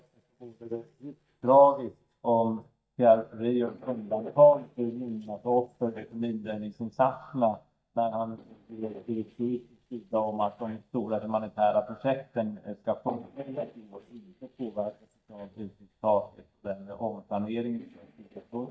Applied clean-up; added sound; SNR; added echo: neural mask model DeepFilterNet 3.